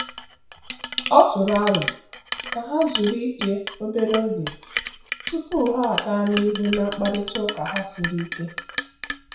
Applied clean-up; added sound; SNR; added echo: none; Chink, clink; 5 dB; reverberation time 0.6 s.